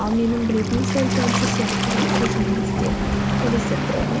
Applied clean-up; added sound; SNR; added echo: none; Waves, surf; -3 dB; none.